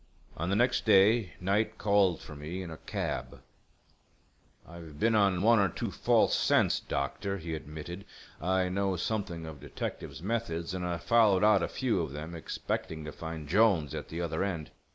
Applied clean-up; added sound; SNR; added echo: none; none; none; none.